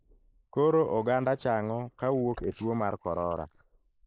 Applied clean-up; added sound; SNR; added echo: neural mask model Resemble Enhance denoiser.